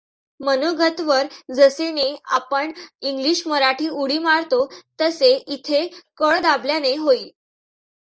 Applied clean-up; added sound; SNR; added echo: neural mask model Resemble Enhance denoiser.